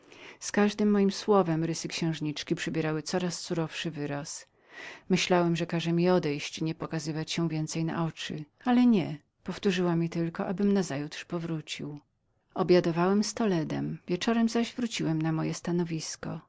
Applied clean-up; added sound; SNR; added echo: none; none; none; none.